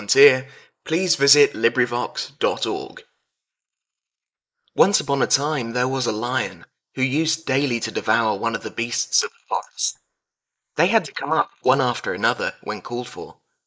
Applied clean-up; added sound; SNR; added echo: neural mask model Resemble Enhance denoiser.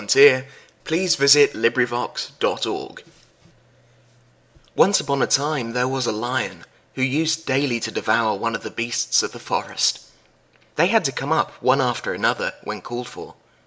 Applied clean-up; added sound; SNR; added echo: none; none; none; none.